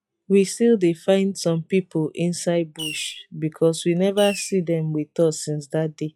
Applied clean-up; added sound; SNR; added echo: classical method log-MMSE.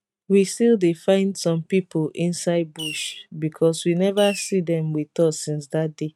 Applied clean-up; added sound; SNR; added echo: neural mask model RNNoise.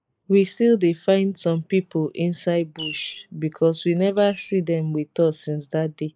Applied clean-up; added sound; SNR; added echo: neural mask model Resemble Enhance denoiser.